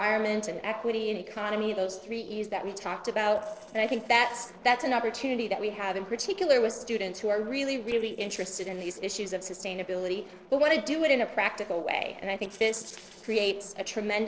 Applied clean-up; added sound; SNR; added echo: neural separator model SepFormer DNS4.